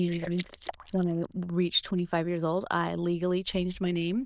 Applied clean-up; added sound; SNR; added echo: neural diffusion model UNIVERSE++.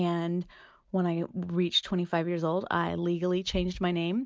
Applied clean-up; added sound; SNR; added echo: none; none; none; none.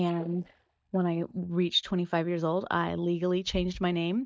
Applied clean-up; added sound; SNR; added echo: neural mask model DeepFilterNet 3.